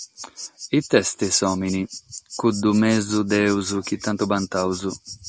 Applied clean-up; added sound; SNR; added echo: none; none; none; none.